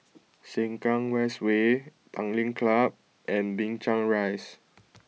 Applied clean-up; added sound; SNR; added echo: none; none; none; none.